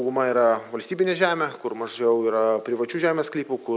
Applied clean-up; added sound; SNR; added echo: none; none; none; none.